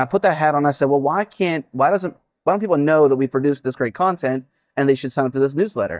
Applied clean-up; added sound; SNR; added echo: neural mask model DeepFilterNet 3.